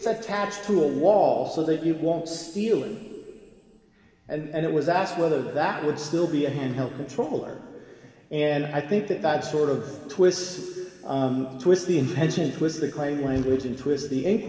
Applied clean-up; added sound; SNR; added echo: none; none; none; reverberation time 2.5 s.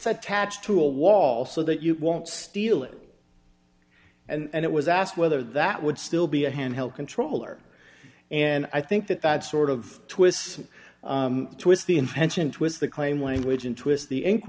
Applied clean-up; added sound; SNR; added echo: none; none; none; none.